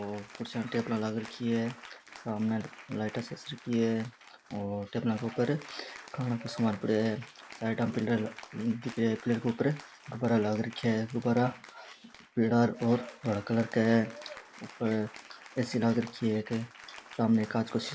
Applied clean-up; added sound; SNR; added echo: none; Applause / Cheering; 19 dB; none.